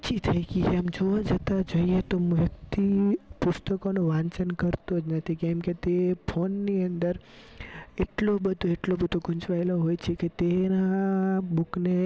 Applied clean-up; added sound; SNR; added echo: none; none; none; none.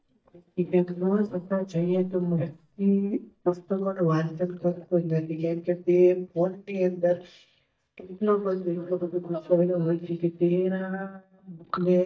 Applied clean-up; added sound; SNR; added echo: neural mask model DeepFilterNet 3.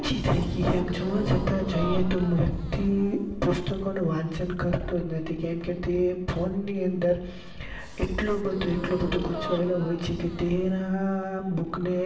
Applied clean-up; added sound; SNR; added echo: none; Gasp; 14 dB; reverberation time 0.9 s.